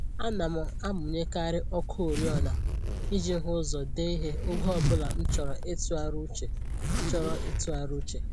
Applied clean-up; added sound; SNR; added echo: none; Zipper (clothing); -4 dB; none.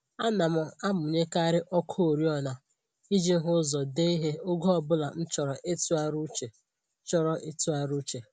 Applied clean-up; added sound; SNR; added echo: none; none; none; none.